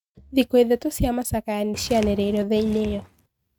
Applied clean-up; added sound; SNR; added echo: neural mask model RNNoise.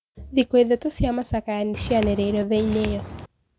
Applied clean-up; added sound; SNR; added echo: none; Walk, footsteps; 9 dB; none.